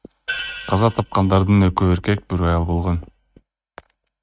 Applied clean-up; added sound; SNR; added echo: neural mask model RNNoise.